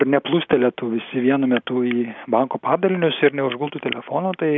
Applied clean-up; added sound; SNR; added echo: none; none; none; none.